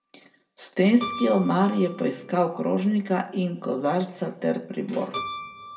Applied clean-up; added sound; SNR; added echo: none; Keyboard (musical); 14 dB; reverberation time 0.9 s.